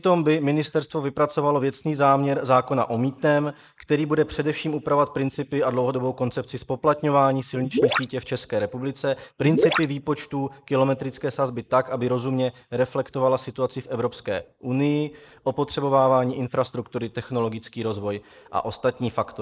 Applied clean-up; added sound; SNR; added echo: neural mask model Resemble Enhance denoiser.